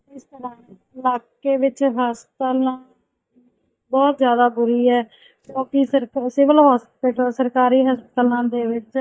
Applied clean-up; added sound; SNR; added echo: neural mask model DeepFilterNet 3.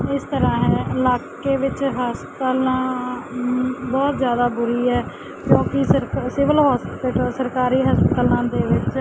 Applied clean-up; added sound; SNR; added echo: none; Wind; 0 dB; none.